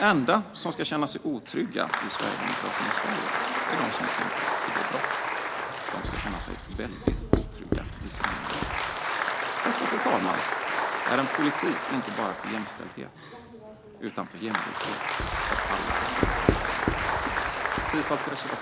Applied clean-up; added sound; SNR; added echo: none; Writing + Applause; -3 dB; none.